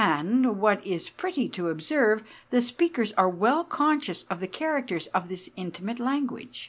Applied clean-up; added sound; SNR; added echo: none; none; none; none.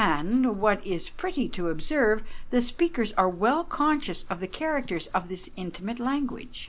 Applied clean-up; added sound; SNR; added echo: none; Chewing, mastication / Livestock, farm animals, working animals; 8 dB; none.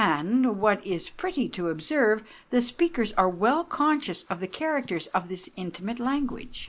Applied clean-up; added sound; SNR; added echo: neural mask model Resemble Enhance denoiser.